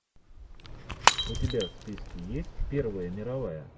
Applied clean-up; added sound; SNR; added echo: none; Shatter / Crushing; -4 dB; none.